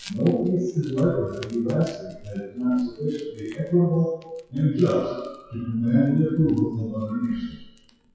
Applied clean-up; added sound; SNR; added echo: classical method WPE with log-MMSE.